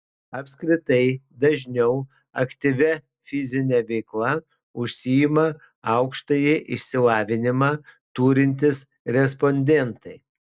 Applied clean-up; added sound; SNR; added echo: none; none; none; none.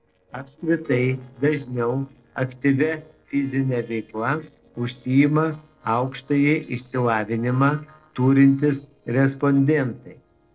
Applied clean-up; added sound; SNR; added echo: neural separator model SepFormer DNS4.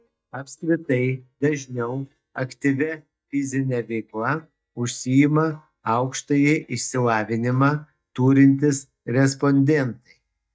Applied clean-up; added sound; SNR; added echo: neural mask model DeepFilterNet 3.